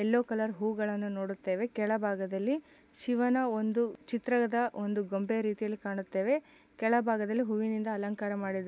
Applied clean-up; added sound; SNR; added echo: none; none; none; none.